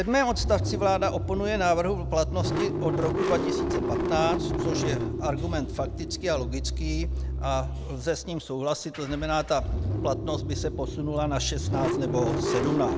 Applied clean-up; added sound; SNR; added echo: none; Engine starting / Car; 1 dB; none.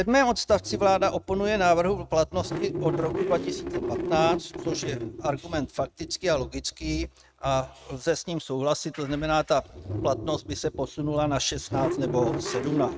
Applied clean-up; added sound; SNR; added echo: neural mask model RNNoise.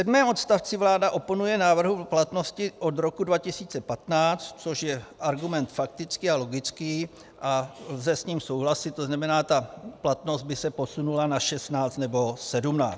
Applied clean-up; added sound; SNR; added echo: none; none; none; none.